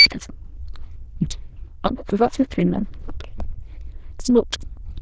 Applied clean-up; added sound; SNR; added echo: neural diffusion model UNIVERSE++.